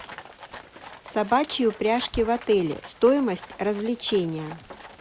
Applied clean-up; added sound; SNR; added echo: none; Livestock, farm animals, working animals; 18 dB; none.